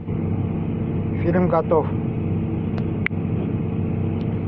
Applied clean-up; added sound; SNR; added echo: none; none; none; none.